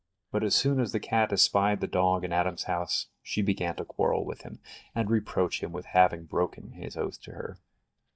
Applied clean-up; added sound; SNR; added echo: neural mask model DeepFilterNet 3.